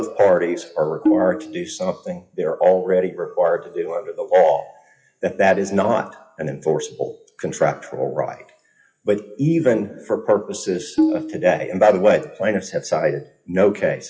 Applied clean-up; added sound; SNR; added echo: classical method WPE with log-MMSE.